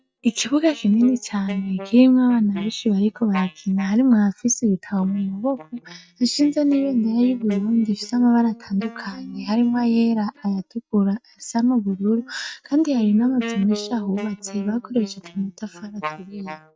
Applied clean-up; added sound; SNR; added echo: neural mask model DeepFilterNet 3.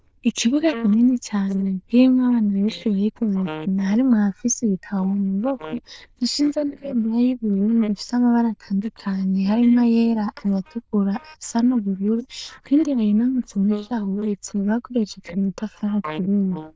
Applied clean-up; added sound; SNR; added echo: neural diffusion model UNIVERSE++.